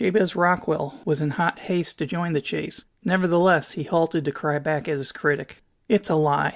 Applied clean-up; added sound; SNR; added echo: none; none; none; none.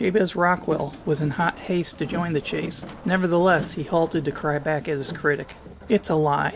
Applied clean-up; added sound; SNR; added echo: none; Boat, Water vehicle; 14 dB; none.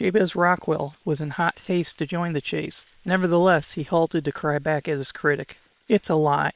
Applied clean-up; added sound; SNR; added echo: neural separator model SepFormer WHAM!.